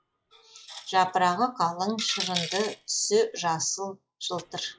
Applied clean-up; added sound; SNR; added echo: classical method log-MMSE.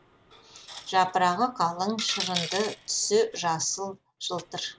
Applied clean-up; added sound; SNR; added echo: none; Coin (dropping); 12 dB; none.